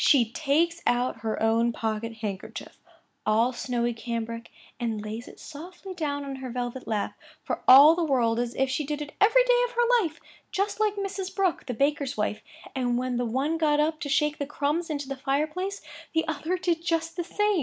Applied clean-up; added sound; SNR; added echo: none; none; none; none.